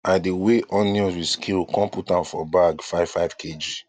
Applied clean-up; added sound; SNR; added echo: none; none; none; none.